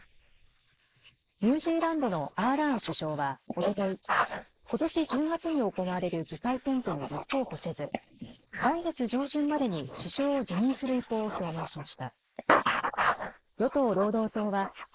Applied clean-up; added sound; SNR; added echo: neural mask model Resemble Enhance denoiser.